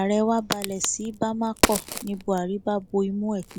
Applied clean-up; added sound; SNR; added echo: none; Crack; 6 dB; none.